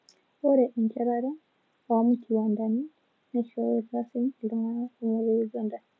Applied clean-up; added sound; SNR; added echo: none; none; none; none.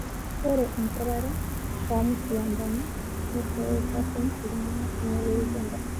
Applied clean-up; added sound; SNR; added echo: none; Gull, seagull; 0 dB; none.